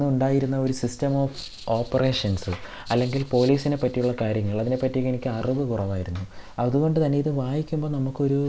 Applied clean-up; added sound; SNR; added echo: none; none; none; none.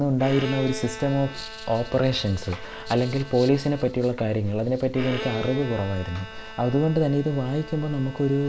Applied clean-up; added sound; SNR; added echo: none; Bowed string instrument; 14 dB; none.